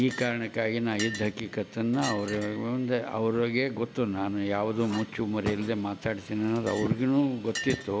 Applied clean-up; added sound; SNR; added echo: none; Chink, clink; 14 dB; none.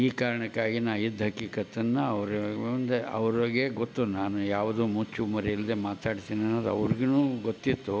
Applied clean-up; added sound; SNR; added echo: none; none; none; none.